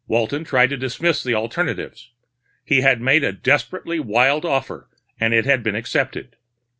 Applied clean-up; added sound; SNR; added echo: none; none; none; none.